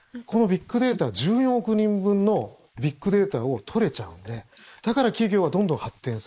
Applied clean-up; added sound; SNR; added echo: neural mask model Resemble Enhance denoiser.